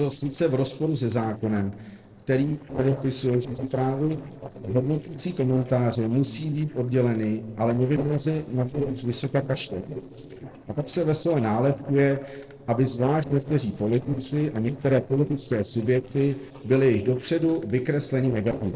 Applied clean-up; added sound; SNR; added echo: neural separator model SepFormer DNS4.